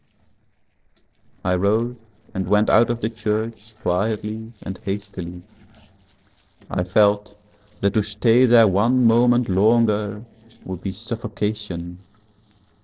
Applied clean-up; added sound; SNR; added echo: neural separator model SepFormer DNS4.